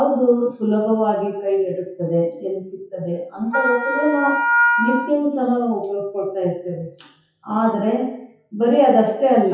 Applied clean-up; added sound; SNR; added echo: classical method WPE with log-MMSE.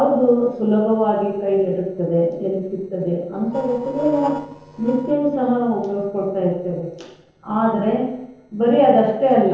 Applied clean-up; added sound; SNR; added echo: neural separator model SepFormer DNS4.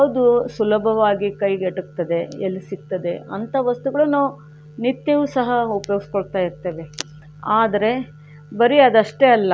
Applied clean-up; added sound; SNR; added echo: none; none; none; none.